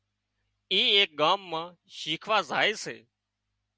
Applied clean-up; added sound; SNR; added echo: none; none; none; none.